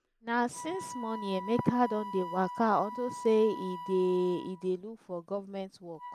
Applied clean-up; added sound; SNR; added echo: none; Wind instrument, woodwind instrument; 12 dB; none.